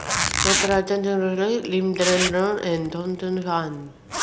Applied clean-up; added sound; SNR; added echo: none; Zipper (clothing); 4 dB; none.